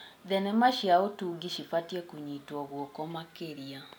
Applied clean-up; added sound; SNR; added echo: none; none; none; none.